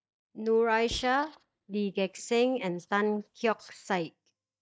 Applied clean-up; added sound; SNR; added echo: neural mask model DeepFilterNet 3.